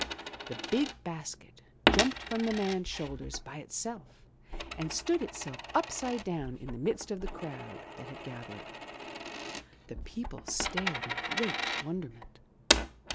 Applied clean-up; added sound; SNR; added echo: none; Coin (dropping); 0 dB; none.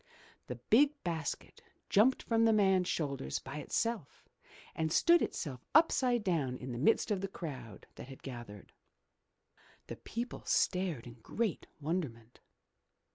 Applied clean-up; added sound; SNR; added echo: none; none; none; none.